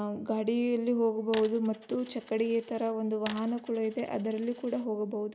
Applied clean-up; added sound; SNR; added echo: none; Coin (dropping); 18 dB; none.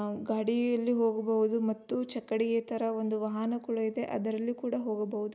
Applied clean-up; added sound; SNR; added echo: none; none; none; none.